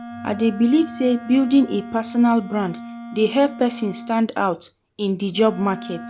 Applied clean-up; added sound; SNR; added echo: none; Wind instrument, woodwind instrument; 15 dB; none.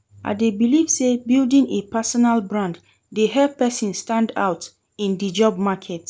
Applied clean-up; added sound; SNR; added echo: none; none; none; none.